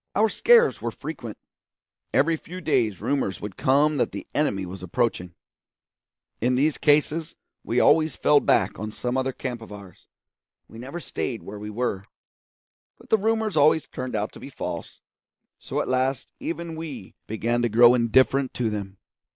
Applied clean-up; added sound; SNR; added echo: neural mask model Resemble Enhance denoiser.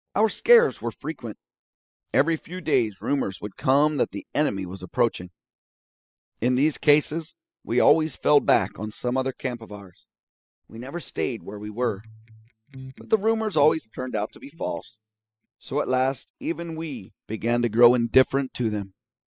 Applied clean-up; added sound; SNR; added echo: classical method spectral subtraction.